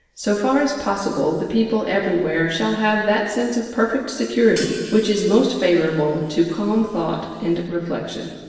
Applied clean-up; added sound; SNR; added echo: none; Hi-hat; 19 dB; reverberation time 1.3 s.